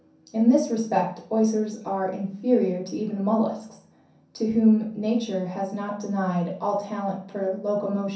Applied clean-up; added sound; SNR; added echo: none; none; none; reverberation time 0.6 s.